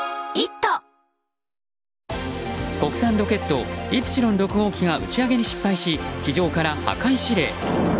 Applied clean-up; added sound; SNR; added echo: none; none; none; none.